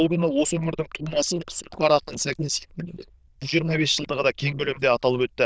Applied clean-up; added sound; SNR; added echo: neural diffusion model UNIVERSE++.